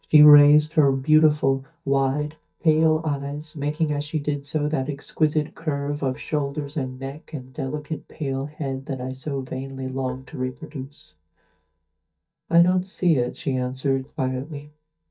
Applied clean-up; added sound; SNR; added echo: neural mask model DeepFilterNet 3.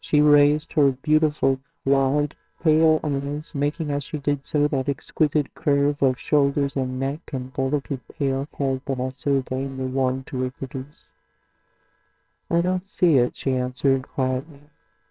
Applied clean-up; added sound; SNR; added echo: neural separator model SepFormer WHAMR!.